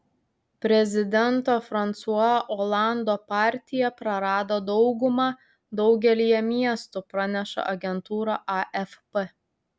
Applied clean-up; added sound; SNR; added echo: none; none; none; none.